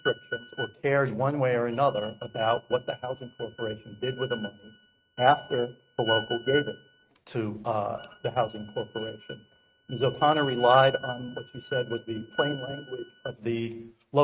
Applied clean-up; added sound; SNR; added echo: neural mask model RNNoise.